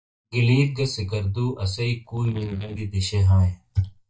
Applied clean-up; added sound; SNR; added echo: neural mask model DeepFilterNet 3.